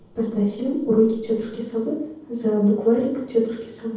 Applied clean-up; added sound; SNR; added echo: none; none; none; reverberation time 0.9 s.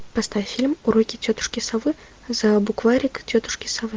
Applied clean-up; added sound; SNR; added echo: none; none; none; none.